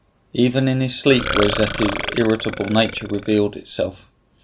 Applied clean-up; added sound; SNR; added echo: none; Burping, eructation; 7 dB; none.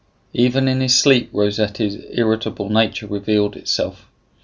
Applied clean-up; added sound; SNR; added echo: none; none; none; none.